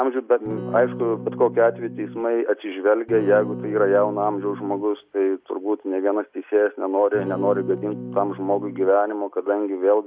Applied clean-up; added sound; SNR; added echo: none; Electric guitar / Strum; 11 dB; none.